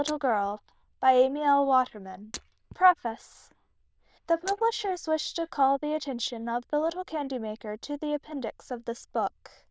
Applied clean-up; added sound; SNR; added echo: neural diffusion model UNIVERSE++.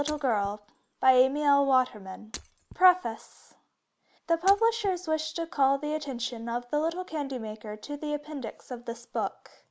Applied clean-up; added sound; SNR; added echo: none; Shatter; 19 dB; none.